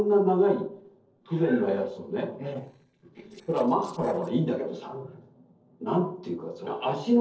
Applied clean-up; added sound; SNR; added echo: neural separator model SepFormer DNS4.